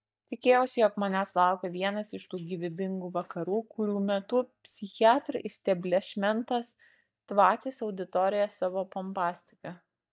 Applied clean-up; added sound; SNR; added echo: neural mask model DeepFilterNet 3.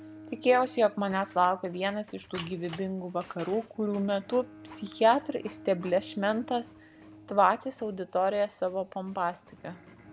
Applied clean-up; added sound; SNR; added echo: none; Printer + Bowed string instrument; 20 dB; none.